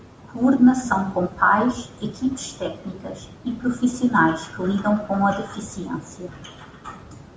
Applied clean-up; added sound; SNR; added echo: none; none; none; none.